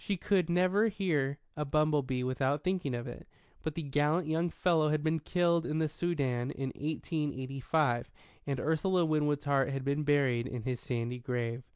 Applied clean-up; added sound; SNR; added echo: none; none; none; none.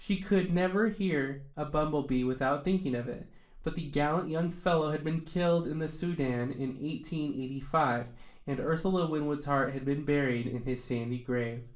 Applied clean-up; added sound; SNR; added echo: none; none; none; reverberation time 0.3 s.